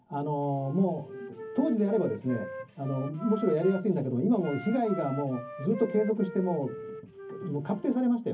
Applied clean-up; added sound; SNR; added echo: none; Wind instrument, woodwind instrument; 14 dB; reverberation time 0.3 s.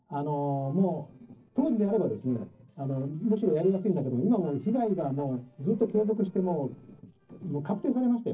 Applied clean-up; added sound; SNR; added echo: neural separator model SepFormer DNS4.